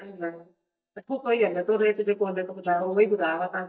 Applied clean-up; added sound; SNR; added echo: neural mask model DeepFilterNet 3.